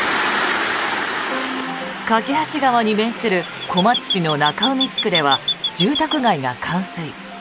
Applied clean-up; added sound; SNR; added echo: none; Chirp, tweet; 3 dB; none.